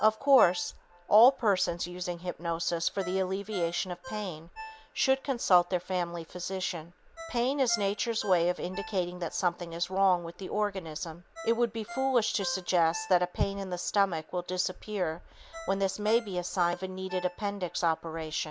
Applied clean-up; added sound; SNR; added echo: none; Ringtone; 19 dB; none.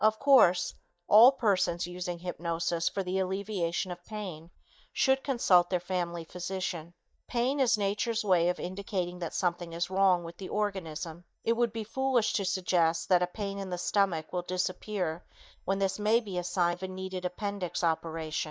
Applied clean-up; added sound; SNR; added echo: neural mask model DeepFilterNet 3.